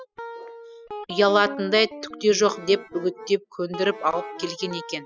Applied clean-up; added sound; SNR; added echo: classical method spectral subtraction.